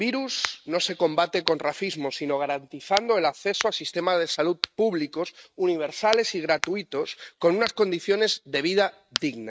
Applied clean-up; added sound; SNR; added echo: neural mask model RNNoise.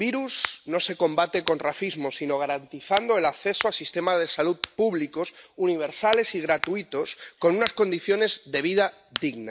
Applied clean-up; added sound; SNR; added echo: none; Crack; 12 dB; none.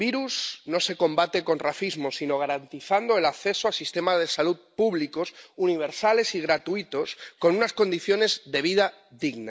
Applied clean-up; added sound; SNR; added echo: none; none; none; none.